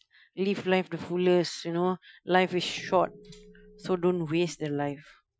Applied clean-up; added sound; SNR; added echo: classical method Wiener filter.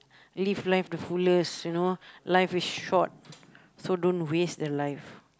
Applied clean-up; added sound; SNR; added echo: none; none; none; none.